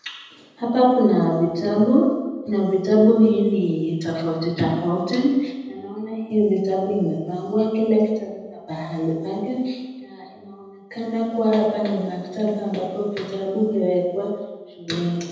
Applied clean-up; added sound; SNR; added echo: none; none; none; reverberation time 1.0 s.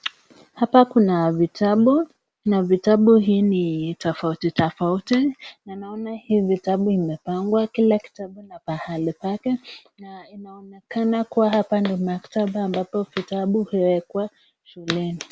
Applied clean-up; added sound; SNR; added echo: none; none; none; none.